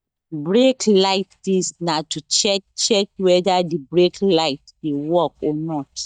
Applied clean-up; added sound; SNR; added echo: neural mask model DeepFilterNet 3.